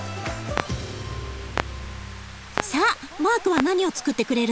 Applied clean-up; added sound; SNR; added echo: none; Clock; 9 dB; none.